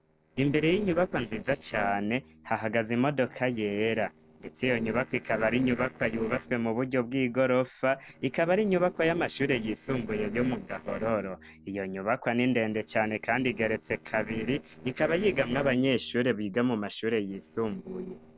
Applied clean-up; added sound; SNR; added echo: neural separator model SepFormer DNS4.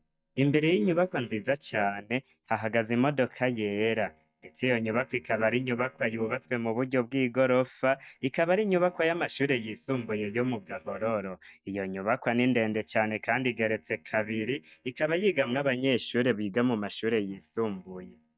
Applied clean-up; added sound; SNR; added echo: neural mask model DeepFilterNet 3.